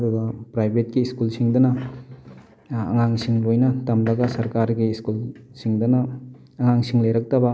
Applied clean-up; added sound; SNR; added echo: none; none; none; none.